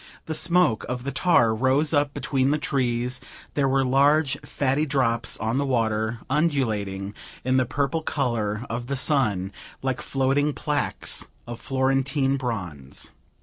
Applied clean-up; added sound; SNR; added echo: none; none; none; none.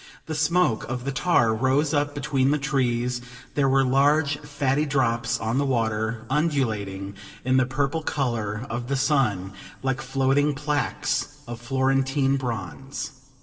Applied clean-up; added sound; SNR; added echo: none; none; none; reverberation time 1.7 s.